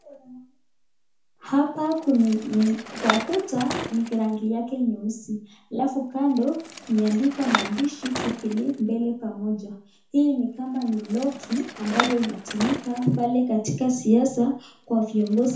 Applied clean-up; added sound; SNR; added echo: none; Bicycle; 11 dB; reverberation time 0.6 s.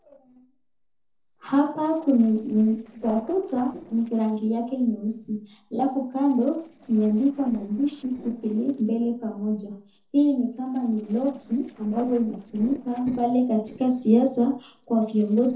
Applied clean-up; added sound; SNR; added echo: neural separator model SepFormer DNS4.